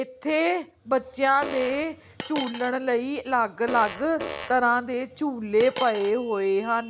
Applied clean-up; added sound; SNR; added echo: none; Fart + Coin (dropping); 9 dB; none.